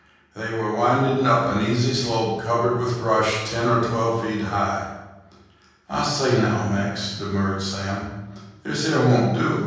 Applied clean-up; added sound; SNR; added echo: none; none; none; reverberation time 1.3 s.